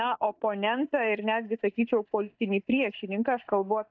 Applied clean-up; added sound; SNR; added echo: neural mask model DeepFilterNet 3.